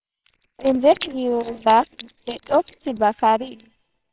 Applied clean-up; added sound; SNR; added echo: neural separator model SepFormer WHAMR!.